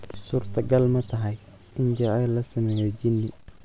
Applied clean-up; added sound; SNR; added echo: none; none; none; none.